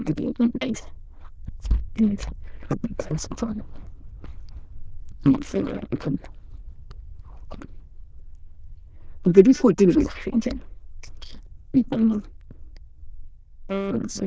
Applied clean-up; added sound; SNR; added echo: neural diffusion model UNIVERSE++.